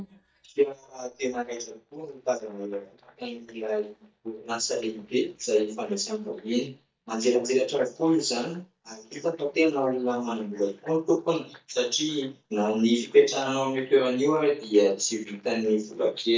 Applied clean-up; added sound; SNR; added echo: neural mask model DeepFilterNet 3.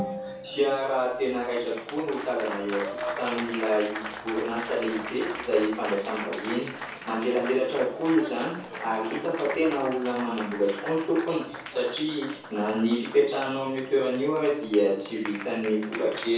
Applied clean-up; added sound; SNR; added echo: none; Applause; 11 dB; reverberation time 0.6 s.